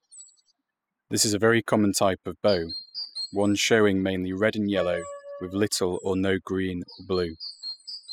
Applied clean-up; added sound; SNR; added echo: classical method spectral subtraction.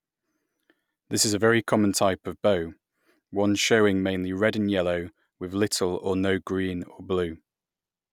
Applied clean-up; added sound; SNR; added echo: none; none; none; none.